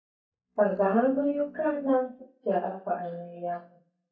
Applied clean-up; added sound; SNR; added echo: neural mask model DeepFilterNet 3.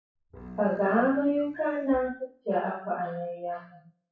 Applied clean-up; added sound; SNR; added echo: classical method WPE with log-MMSE.